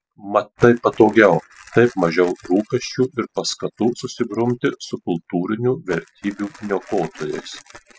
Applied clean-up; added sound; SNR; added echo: classical method spectral subtraction.